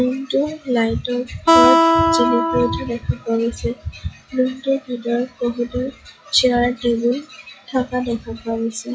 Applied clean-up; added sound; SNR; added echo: classical method log-MMSE.